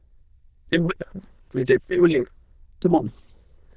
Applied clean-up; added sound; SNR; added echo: neural diffusion model UNIVERSE++.